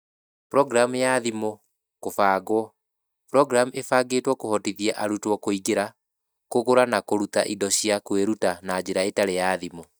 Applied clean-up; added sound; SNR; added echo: neural mask model DeepFilterNet 3.